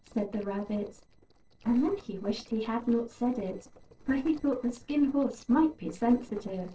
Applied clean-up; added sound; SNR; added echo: neural separator model SepFormer DNS4.